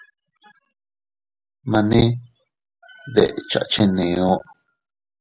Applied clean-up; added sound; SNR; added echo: none; none; none; none.